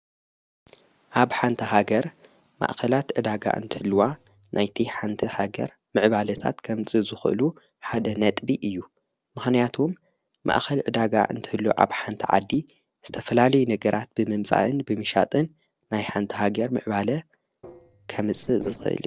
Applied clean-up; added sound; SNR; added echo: neural separator model SepFormer DNS4.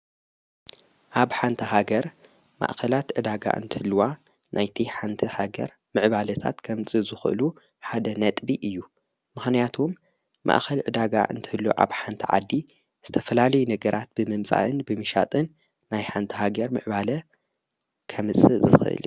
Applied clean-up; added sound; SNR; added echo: none; none; none; none.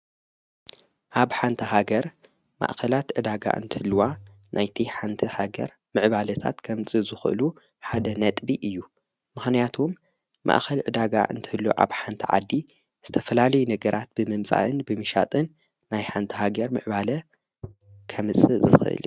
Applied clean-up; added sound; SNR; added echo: neural mask model RNNoise.